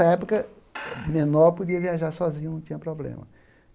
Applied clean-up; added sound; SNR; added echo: none; Squeak / Screech; 20 dB; none.